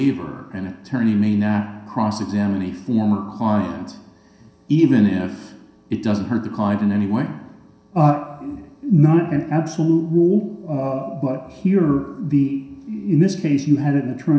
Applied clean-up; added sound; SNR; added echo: none; none; none; reverberation time 0.7 s.